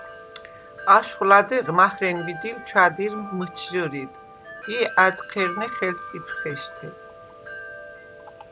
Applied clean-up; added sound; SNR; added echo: none; Wind chime + Wind instrument, woodwind instrument; 13 dB; none.